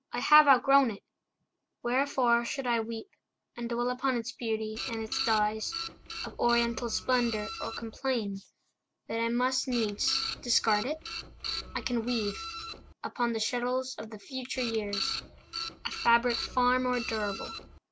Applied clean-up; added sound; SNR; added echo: none; Printer; 8 dB; none.